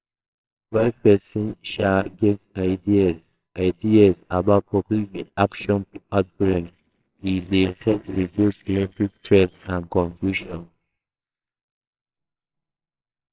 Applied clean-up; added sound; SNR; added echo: neural separator model SepFormer WHAMR!.